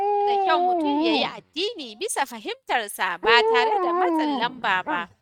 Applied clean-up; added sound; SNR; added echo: neural mask model RNNoise.